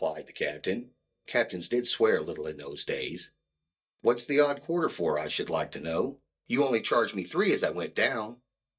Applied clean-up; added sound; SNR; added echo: neural mask model DeepFilterNet 3.